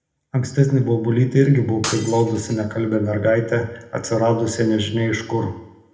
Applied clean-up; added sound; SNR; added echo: none; Shatter; 14 dB; reverberation time 0.8 s.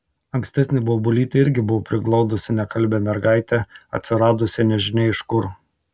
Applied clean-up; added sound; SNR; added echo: none; none; none; none.